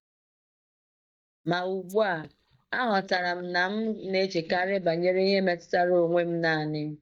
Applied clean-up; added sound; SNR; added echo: neural mask model DeepFilterNet 3.